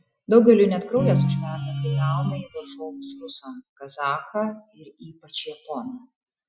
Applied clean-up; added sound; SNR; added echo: classical method Wiener filter.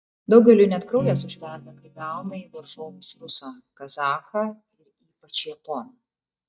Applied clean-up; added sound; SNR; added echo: neural mask model DeepFilterNet 3.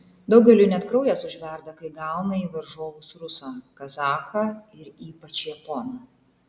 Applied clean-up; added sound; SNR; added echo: none; none; none; none.